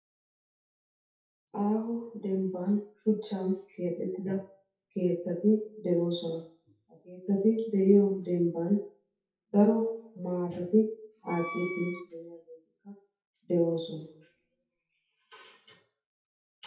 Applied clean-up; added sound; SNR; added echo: classical method WPE with log-MMSE.